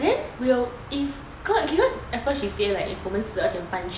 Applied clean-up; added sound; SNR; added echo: none; none; none; none.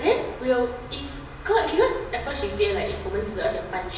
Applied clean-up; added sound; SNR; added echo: none; none; none; reverberation time 0.8 s.